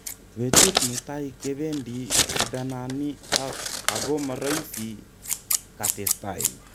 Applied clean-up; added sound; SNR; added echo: none; Scissors; -5 dB; none.